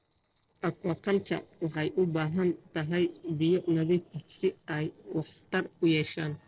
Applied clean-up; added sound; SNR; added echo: neural separator model SepFormer DNS4.